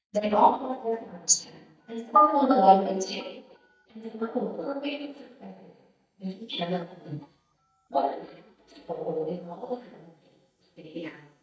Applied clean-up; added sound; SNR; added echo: neural mask model DeepFilterNet 3.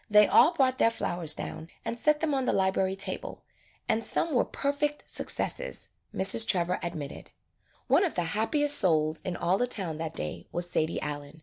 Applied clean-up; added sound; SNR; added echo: none; none; none; none.